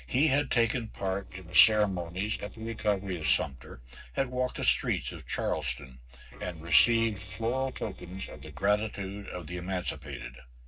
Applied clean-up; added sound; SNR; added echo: neural separator model SepFormer DNS4.